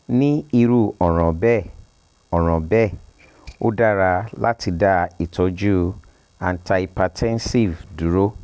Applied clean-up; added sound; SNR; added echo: none; none; none; none.